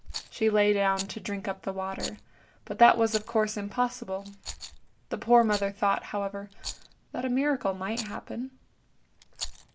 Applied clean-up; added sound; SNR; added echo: neural mask model Resemble Enhance denoiser.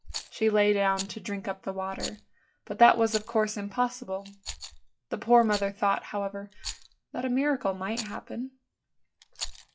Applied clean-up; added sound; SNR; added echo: classical method log-MMSE.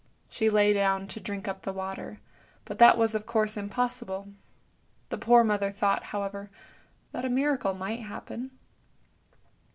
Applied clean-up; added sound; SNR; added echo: none; none; none; none.